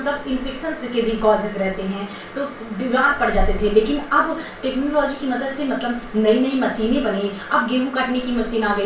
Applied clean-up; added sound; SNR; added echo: none; none; none; reverberation time 0.3 s.